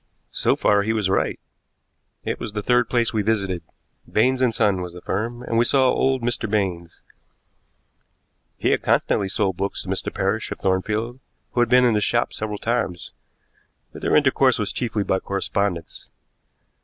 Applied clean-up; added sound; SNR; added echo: none; none; none; none.